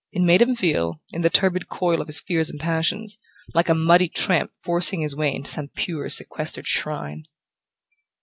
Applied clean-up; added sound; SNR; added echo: none; none; none; none.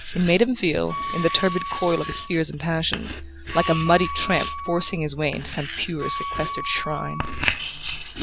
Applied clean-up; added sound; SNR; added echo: none; Writing + Wind instrument, woodwind instrument; 6 dB; none.